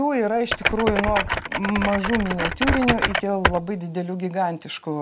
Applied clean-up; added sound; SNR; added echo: none; Typing; 1 dB; none.